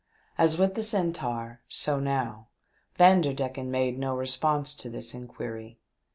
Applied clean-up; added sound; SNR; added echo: none; none; none; none.